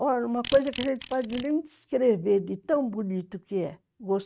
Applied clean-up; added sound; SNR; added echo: neural mask model RNNoise.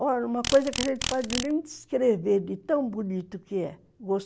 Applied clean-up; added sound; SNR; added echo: none; Insect; 8 dB; none.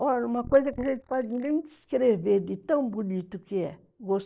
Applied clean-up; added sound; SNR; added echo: neural mask model Resemble Enhance denoiser.